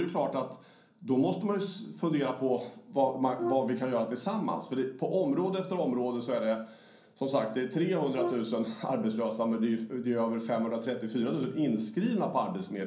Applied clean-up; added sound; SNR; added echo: none; Brass instrument; 9 dB; reverberation time 0.6 s.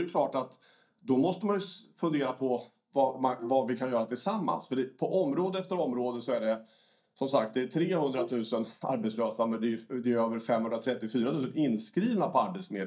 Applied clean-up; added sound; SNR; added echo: neural mask model DeepFilterNet 3.